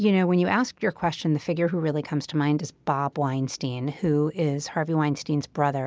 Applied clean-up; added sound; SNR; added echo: none; none; none; none.